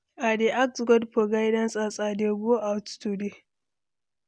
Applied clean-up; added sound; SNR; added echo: none; none; none; none.